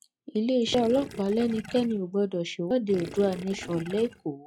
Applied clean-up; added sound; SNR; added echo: classical method log-MMSE.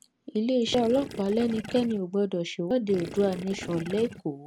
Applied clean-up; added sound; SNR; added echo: none; Gurgling / Liquid; 13 dB; none.